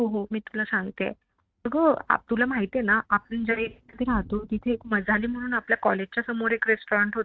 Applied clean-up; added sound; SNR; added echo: neural mask model RNNoise.